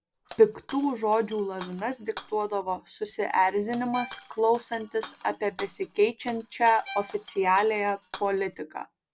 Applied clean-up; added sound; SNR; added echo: none; Shatter + Bowed string instrument; 15 dB; none.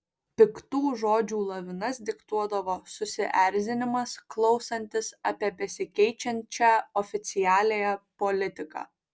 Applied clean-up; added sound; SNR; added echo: none; none; none; none.